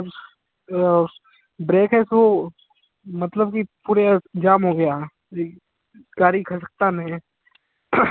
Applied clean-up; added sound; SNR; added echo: none; none; none; none.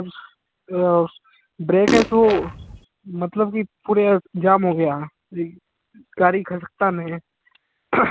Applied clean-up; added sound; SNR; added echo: none; Fart; 3 dB; none.